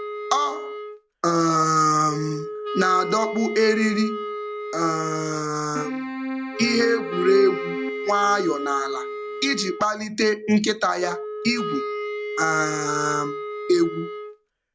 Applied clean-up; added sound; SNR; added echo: none; Keyboard (musical) + Wind instrument, woodwind instrument; 7 dB; none.